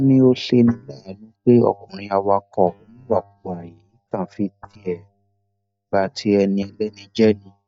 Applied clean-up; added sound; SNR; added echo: neural mask model DeepFilterNet 3.